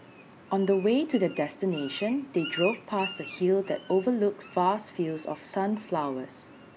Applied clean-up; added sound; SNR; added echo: none; Bird; 16 dB; none.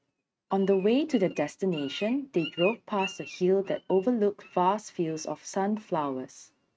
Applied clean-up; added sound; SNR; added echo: neural mask model RNNoise.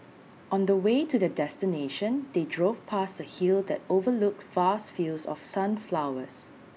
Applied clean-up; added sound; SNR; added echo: none; none; none; none.